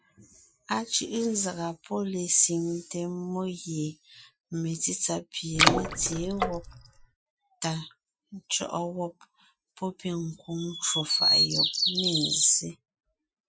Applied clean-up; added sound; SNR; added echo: classical method Wiener filter.